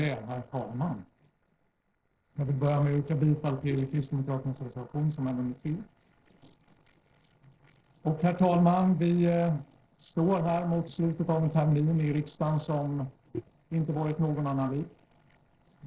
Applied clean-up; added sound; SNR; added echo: neural separator model SepFormer DNS4.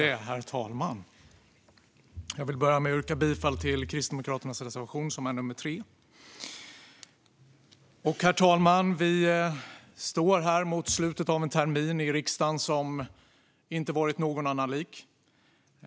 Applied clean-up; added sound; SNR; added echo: none; none; none; none.